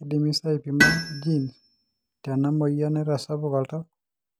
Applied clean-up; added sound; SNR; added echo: none; Tools; 3 dB; none.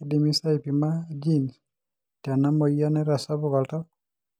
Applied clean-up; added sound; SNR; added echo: none; none; none; none.